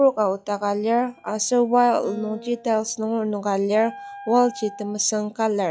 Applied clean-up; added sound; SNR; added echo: classical method log-MMSE.